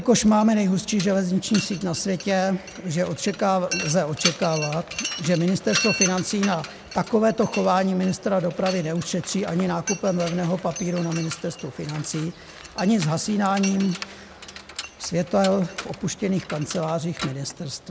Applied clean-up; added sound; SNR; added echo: none; Mechanisms; 11 dB; none.